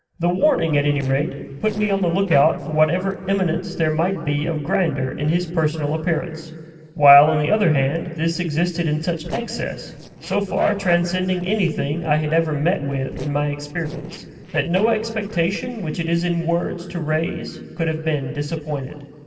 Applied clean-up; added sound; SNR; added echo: neural separator model SepFormer DNS4.